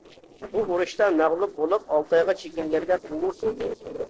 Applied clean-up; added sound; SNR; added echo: neural separator model SepFormer DNS4.